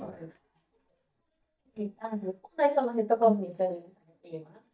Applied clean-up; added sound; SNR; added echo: neural mask model DeepFilterNet 3.